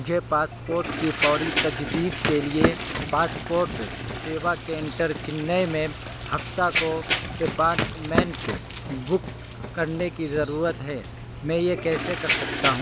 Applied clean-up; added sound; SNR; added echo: none; Toilet flush + Run; 3 dB; none.